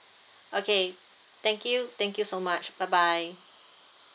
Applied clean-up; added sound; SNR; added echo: none; none; none; none.